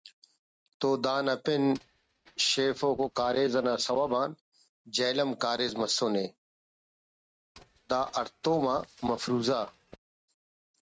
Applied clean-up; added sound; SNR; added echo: neural mask model RNNoise.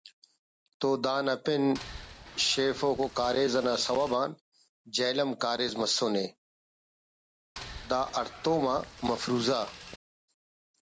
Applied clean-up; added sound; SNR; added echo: none; Boat, Water vehicle; 15 dB; none.